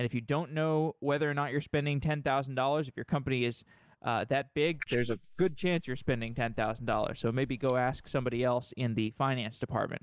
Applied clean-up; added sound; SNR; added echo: neural mask model Resemble Enhance denoiser.